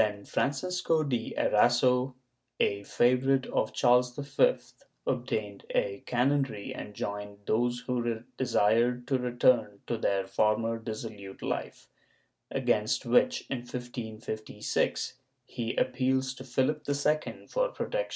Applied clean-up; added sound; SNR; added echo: none; none; none; none.